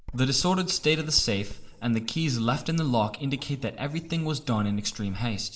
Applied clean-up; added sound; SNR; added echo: none; Writing; 15 dB; reverberation time 0.9 s.